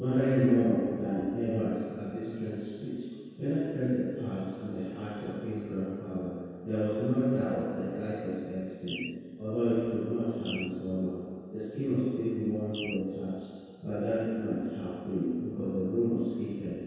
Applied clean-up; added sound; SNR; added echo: none; Bird; 16 dB; reverberation time 2.0 s.